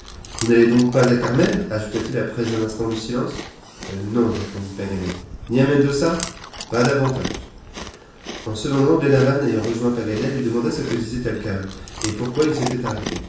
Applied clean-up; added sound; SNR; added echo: none; Chewing, mastication; 12 dB; reverberation time 0.7 s.